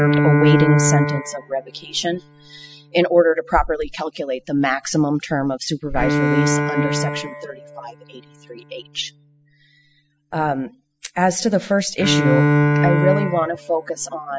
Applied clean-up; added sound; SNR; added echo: classical method spectral subtraction.